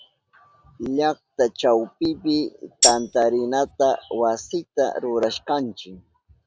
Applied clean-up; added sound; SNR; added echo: none; Tambourine; -1 dB; none.